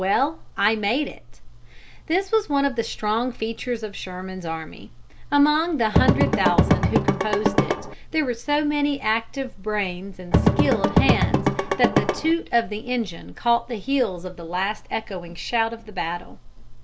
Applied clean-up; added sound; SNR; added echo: none; Drum / Drum kit; -5 dB; none.